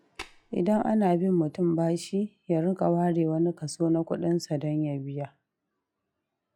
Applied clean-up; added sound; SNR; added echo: classical method log-MMSE.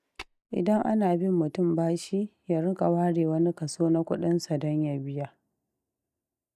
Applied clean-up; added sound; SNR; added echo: neural mask model DeepFilterNet 3.